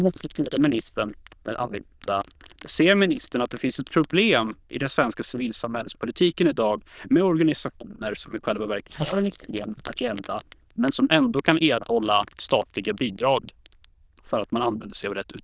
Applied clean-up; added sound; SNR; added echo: neural diffusion model UNIVERSE++.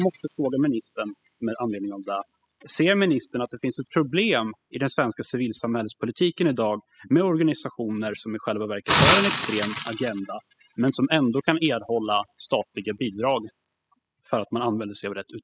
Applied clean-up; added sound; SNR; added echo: classical method spectral subtraction.